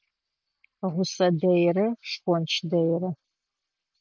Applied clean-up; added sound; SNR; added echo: none; none; none; none.